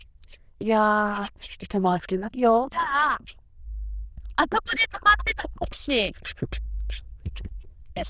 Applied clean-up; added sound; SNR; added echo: neural diffusion model UNIVERSE++.